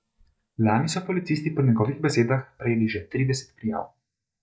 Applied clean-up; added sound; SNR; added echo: neural mask model DeepFilterNet 3.